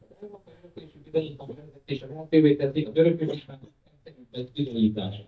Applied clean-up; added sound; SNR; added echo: neural mask model DeepFilterNet 3.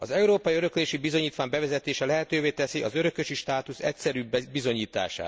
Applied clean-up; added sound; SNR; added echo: none; none; none; none.